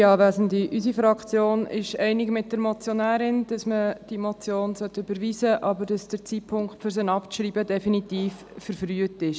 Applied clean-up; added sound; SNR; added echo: none; none; none; none.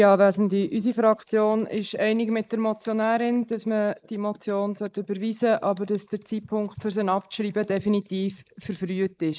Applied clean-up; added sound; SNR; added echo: neural mask model Resemble Enhance denoiser.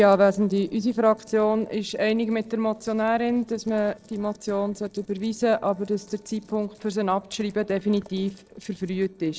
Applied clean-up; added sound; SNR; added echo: neural separator model SepFormer DNS4.